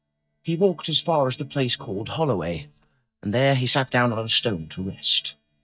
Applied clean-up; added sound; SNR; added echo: neural mask model DeepFilterNet 3.